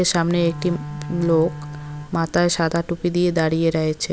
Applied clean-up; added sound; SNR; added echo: none; Bowed string instrument; 11 dB; none.